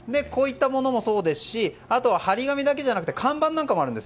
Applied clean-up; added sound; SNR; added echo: none; none; none; none.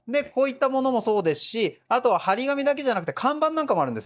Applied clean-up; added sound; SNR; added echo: neural mask model DeepFilterNet 3.